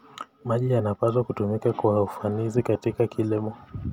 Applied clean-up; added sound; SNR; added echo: none; none; none; none.